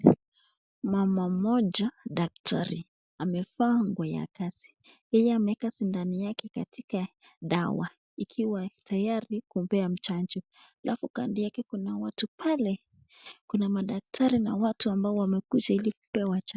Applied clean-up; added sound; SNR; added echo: none; none; none; none.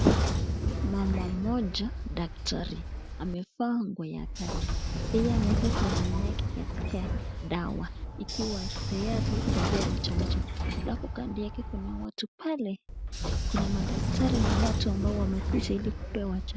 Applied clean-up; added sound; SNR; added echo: none; Sliding door / Train; -2 dB; none.